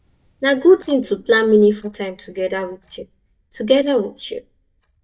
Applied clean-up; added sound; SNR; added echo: neural mask model DeepFilterNet 3.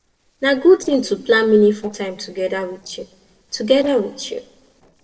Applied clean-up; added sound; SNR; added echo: neural separator model SepFormer DNS4.